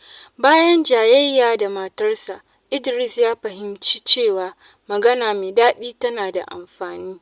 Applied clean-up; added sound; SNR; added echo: none; none; none; none.